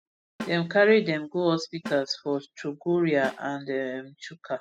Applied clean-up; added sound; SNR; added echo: classical method spectral subtraction.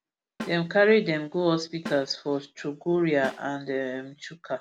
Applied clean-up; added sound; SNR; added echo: none; Snare drum; 18 dB; none.